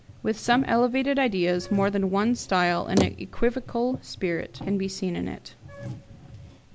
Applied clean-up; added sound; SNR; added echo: none; Bicycle; 11 dB; none.